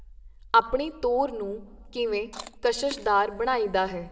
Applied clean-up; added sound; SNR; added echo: none; Chewing, mastication; 19 dB; reverberation time 0.6 s.